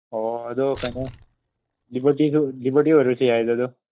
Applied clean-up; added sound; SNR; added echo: neural mask model DeepFilterNet 3.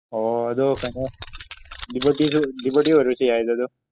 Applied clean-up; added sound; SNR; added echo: classical method spectral subtraction.